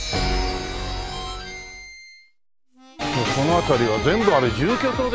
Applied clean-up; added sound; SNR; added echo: none; Harmonica; 18 dB; none.